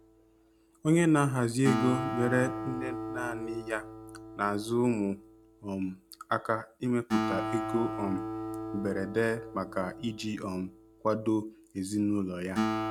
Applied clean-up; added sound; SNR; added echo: none; Acoustic guitar; 6 dB; none.